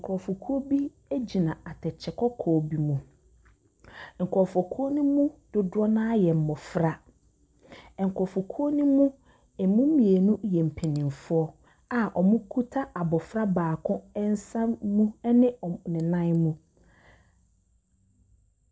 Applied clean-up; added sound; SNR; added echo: none; none; none; none.